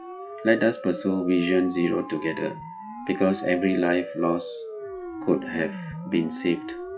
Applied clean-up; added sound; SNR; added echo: classical method WPE with log-MMSE.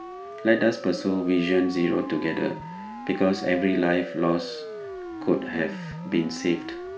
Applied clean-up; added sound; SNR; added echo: none; Siren; 11 dB; reverberation time 0.4 s.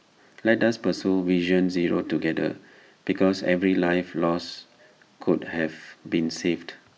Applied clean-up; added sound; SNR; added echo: none; none; none; none.